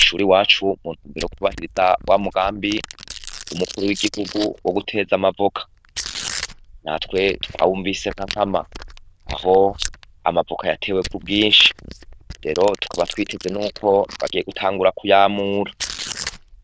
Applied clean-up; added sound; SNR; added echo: neural diffusion model UNIVERSE++.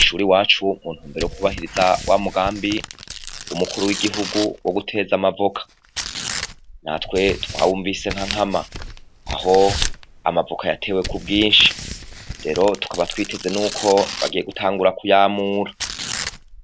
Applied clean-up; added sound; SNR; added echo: none; Tearing; 10 dB; none.